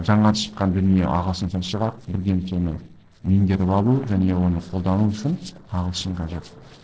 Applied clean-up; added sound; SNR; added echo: neural separator model SepFormer DNS4.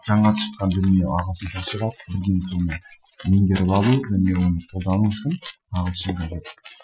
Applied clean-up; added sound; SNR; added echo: classical method Wiener filter.